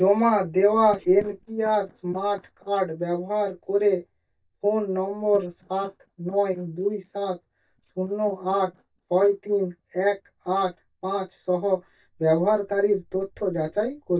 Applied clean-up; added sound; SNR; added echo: neural mask model DeepFilterNet 3.